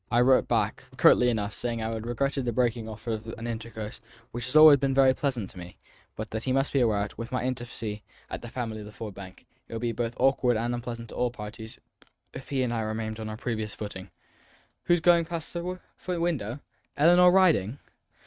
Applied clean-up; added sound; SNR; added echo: neural mask model RNNoise.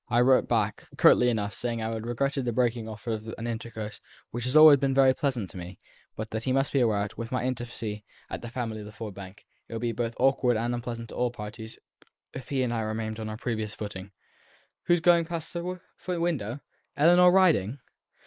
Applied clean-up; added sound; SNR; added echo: neural mask model Resemble Enhance denoiser.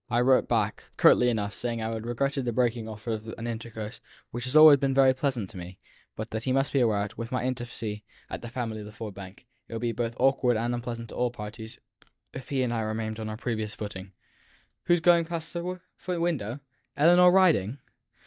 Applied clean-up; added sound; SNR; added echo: neural mask model DeepFilterNet 3.